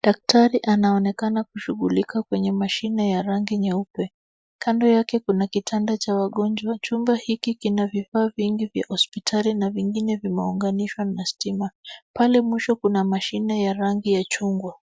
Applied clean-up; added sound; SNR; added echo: neural mask model Resemble Enhance denoiser.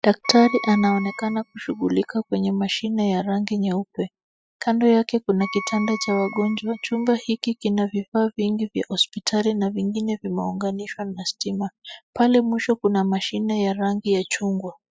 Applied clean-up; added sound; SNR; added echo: classical method spectral subtraction.